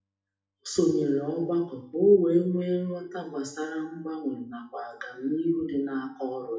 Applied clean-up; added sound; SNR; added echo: classical method WPE with log-MMSE.